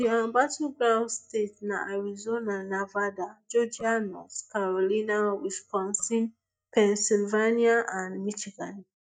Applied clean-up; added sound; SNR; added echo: neural mask model DeepFilterNet 3.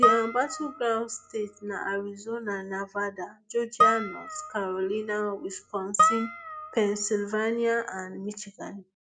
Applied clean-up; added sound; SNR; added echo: none; Harp; -1 dB; none.